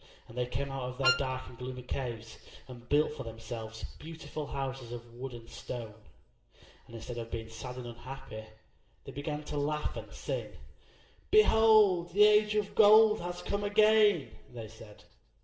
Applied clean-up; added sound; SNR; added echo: none; Wind instrument, woodwind instrument; 2 dB; reverberation time 0.6 s.